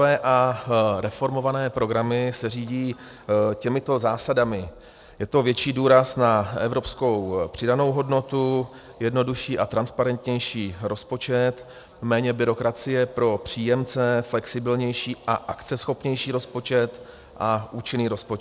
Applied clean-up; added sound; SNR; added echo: none; none; none; none.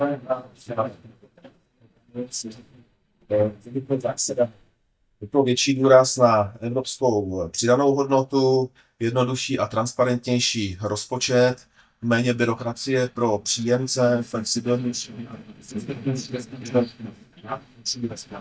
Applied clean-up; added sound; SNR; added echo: neural mask model DeepFilterNet 3.